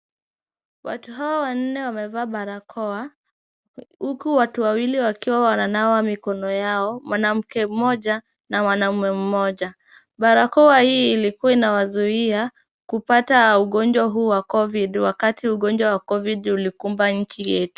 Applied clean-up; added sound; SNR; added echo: none; none; none; none.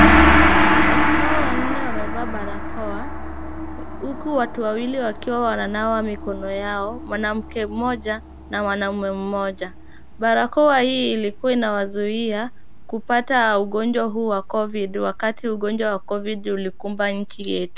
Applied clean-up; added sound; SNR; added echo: none; Gong; 0 dB; none.